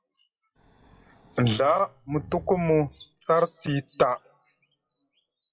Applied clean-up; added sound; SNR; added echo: classical method WPE with log-MMSE.